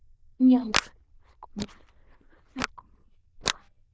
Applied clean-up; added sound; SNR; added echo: neural diffusion model UNIVERSE++.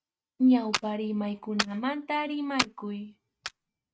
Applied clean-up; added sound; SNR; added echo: neural mask model RNNoise.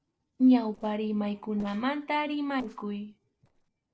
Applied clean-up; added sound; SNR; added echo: neural separator model SepFormer DNS4.